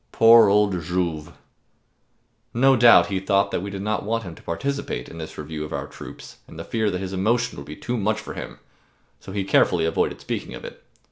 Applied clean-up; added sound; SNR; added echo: none; none; none; none.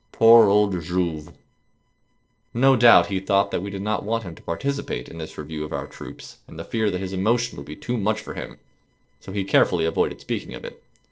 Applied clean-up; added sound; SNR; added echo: neural separator model SepFormer DNS4.